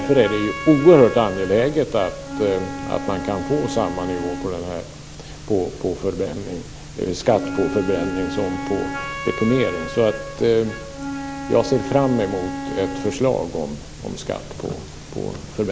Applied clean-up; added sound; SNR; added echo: none; Wind instrument, woodwind instrument; 10 dB; none.